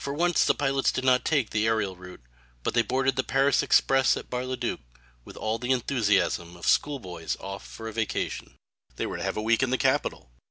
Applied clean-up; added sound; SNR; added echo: none; none; none; none.